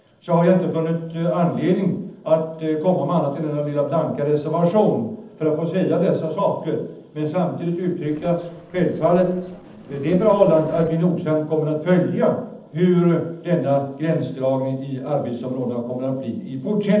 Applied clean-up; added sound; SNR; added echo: neural separator model SepFormer DNS4.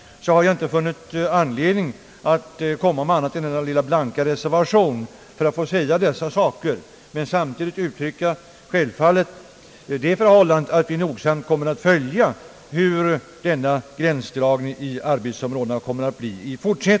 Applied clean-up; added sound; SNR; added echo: none; none; none; none.